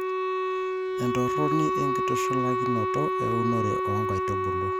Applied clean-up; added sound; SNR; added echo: none; Wind instrument, woodwind instrument; -4 dB; none.